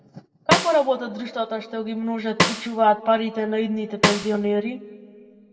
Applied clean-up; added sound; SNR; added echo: none; Snare drum; 4 dB; reverberation time 1.4 s.